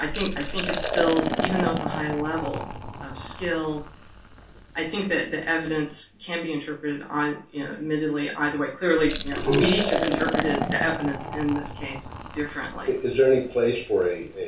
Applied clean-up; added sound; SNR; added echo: none; Liquid; 5 dB; reverberation time 0.2 s.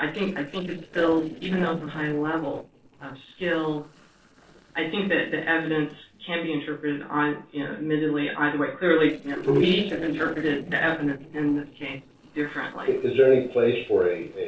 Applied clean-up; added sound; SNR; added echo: neural separator model SepFormer DNS4.